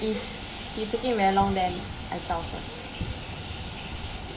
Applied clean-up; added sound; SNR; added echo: none; Wind; 8 dB; none.